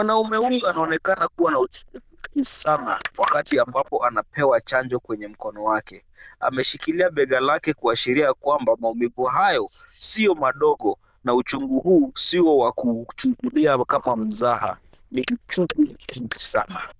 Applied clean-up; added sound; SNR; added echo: neural diffusion model UNIVERSE++.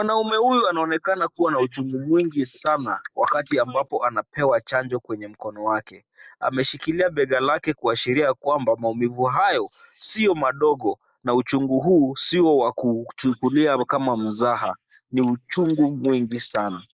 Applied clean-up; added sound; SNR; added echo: neural mask model Resemble Enhance denoiser.